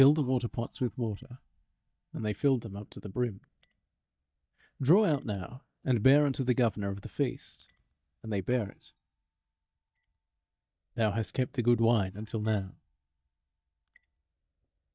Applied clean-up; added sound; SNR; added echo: neural mask model DeepFilterNet 3.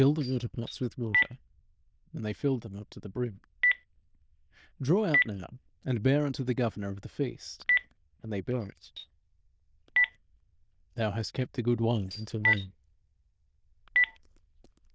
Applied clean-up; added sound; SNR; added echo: neural diffusion model UNIVERSE++.